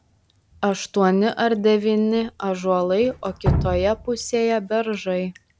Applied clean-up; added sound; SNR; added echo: none; Drip; 10 dB; none.